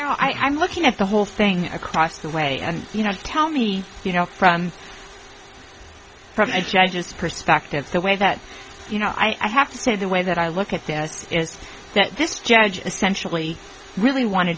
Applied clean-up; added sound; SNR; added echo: none; none; none; none.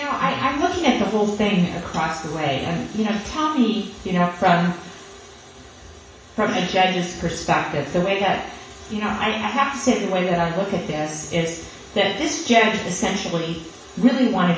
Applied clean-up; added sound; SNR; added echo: none; none; none; reverberation time 0.7 s.